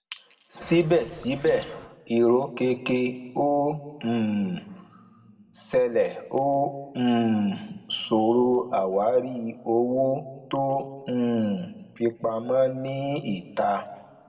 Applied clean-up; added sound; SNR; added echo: none; Chirp, tweet; 20 dB; reverberation time 1.4 s.